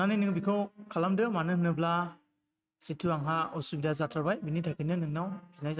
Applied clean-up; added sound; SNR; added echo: neural mask model RNNoise.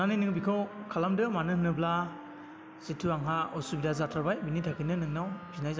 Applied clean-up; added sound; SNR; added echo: none; Wind instrument, woodwind instrument; 16 dB; none.